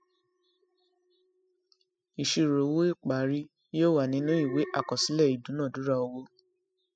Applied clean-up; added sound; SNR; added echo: classical method spectral subtraction.